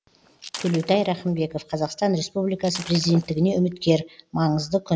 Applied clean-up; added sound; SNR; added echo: none; Shatter; 16 dB; none.